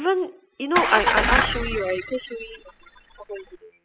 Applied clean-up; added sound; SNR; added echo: classical method spectral subtraction.